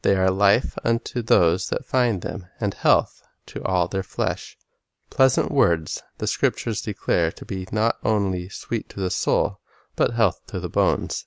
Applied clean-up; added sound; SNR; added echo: none; none; none; none.